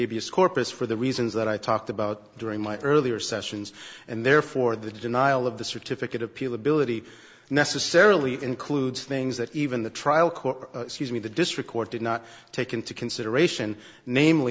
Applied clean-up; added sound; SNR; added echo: none; none; none; none.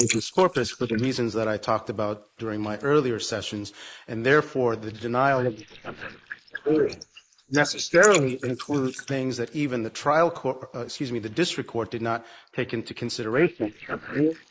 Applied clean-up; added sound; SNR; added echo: neural mask model Resemble Enhance denoiser.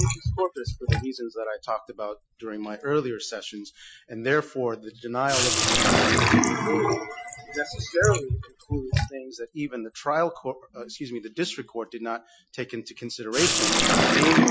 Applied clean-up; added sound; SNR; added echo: classical method Wiener filter.